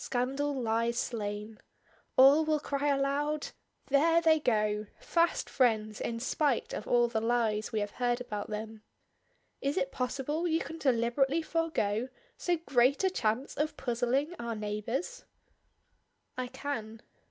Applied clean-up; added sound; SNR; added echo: none; none; none; none.